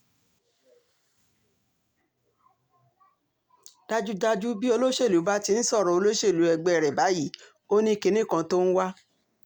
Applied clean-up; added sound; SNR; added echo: none; none; none; none.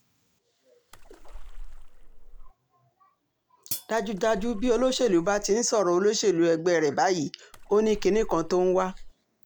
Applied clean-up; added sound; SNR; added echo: none; Hi-hat + Splash, splatter; 11 dB; none.